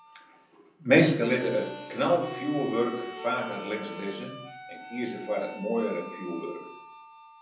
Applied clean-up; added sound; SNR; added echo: none; Harmonica; 13 dB; reverberation time 0.6 s.